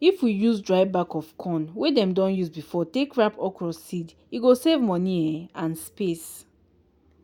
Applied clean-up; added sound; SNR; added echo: none; none; none; none.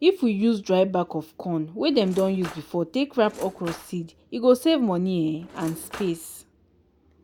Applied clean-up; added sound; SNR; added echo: none; Cutlery, silverware / Drawer open or close; 18 dB; none.